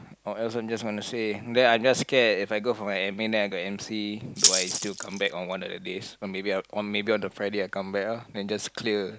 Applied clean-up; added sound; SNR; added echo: none; Rattle (instrument); -1 dB; none.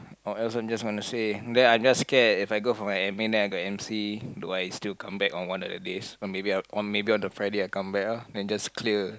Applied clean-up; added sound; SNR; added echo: none; none; none; none.